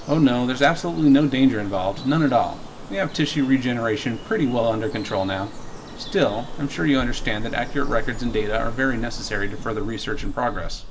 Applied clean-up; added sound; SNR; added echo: none; Bird vocalization, bird call, bird song; 8 dB; reverberation time 1.9 s.